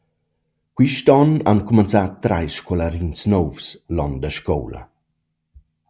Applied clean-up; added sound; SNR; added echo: none; none; none; none.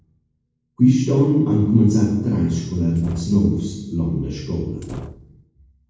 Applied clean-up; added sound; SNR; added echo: neural separator model SepFormer DNS4.